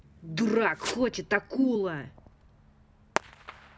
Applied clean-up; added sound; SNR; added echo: none; Fireworks; 11 dB; none.